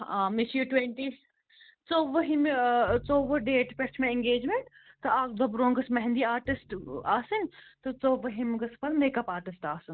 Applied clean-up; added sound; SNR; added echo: neural mask model RNNoise.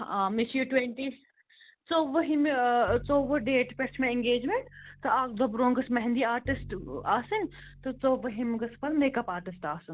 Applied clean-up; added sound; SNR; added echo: none; Bowed string instrument; 18 dB; none.